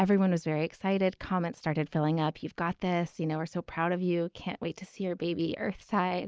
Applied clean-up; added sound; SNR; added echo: none; none; none; none.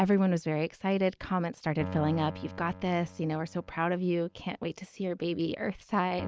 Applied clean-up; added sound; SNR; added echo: none; Keyboard (musical); 16 dB; none.